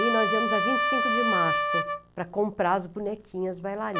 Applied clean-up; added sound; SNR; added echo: none; Trumpet; -1 dB; none.